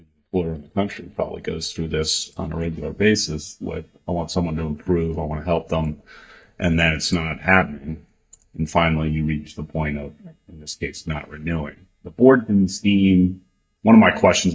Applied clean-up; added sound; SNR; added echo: neural mask model DeepFilterNet 3.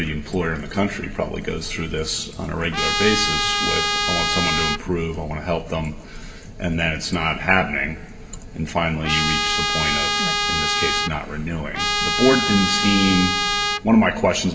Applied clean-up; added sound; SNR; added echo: none; Trumpet; 0 dB; reverberation time 1.9 s.